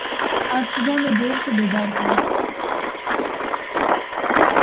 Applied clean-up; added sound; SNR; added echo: none; Engine; -4 dB; reverberation time 0.2 s.